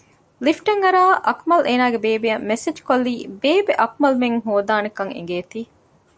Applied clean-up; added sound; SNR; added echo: none; none; none; none.